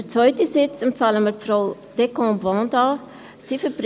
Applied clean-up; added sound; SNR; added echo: none; none; none; none.